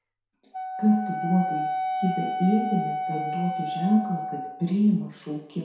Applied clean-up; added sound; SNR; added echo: none; Wind instrument, woodwind instrument; 4 dB; reverberation time 0.7 s.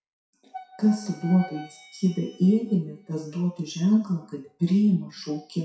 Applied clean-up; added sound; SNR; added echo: classical method WPE with log-MMSE.